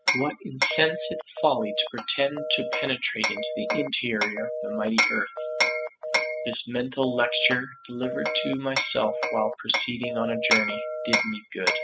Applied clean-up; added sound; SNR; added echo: classical method spectral subtraction.